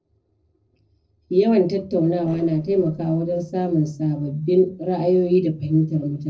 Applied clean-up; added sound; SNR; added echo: neural separator model SepFormer DNS4.